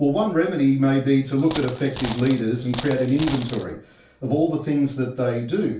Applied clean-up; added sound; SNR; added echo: none; Coin (dropping); 5 dB; reverberation time 0.3 s.